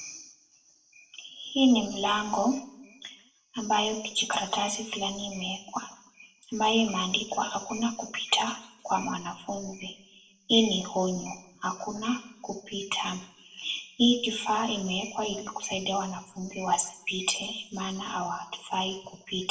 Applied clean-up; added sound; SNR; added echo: none; none; none; reverberation time 0.7 s.